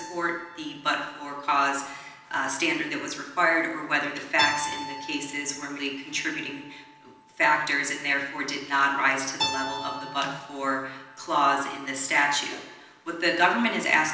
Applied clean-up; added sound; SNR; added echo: none; Keyboard (musical); 13 dB; reverberation time 0.9 s.